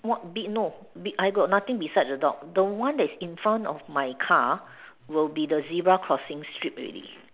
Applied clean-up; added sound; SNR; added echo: none; none; none; none.